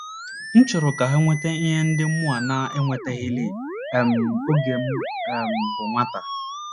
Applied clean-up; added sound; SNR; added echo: none; Musical instrument; 8 dB; none.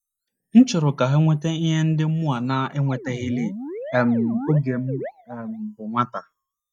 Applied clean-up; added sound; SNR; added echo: neural mask model DeepFilterNet 3.